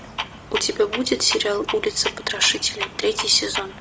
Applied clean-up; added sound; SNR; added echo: none; Clock; 9 dB; none.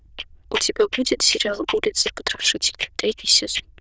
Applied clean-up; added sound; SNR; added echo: neural diffusion model UNIVERSE++.